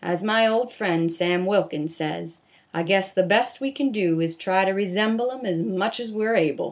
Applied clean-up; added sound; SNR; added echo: none; none; none; none.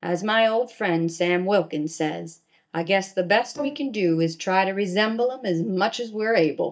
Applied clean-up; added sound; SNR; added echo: neural mask model DeepFilterNet 3.